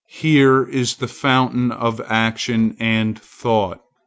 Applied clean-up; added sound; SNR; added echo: none; none; none; none.